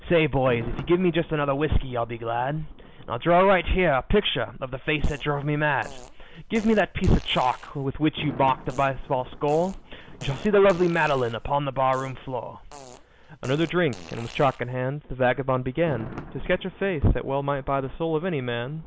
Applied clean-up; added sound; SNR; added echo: none; Thunder + Fart; 20 dB; none.